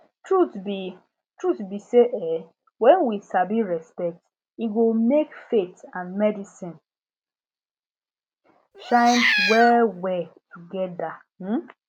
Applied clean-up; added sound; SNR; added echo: none; Meow; 1 dB; none.